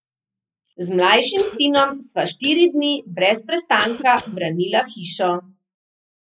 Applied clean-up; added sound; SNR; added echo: neural mask model Resemble Enhance denoiser.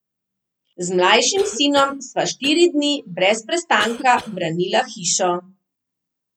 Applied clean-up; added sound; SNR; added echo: none; Cough; 18 dB; none.